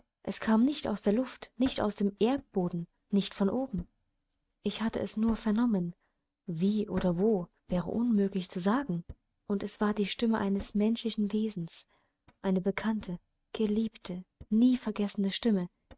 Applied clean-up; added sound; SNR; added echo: neural mask model RNNoise.